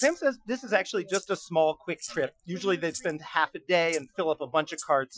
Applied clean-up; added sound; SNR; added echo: classical method Wiener filter.